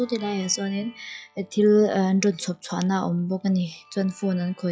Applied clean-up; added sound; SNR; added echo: classical method log-MMSE.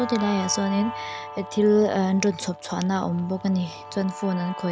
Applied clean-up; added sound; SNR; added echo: none; Guitar; 12 dB; none.